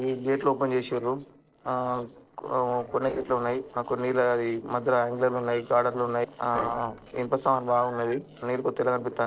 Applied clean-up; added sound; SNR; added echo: neural separator model SepFormer DNS4.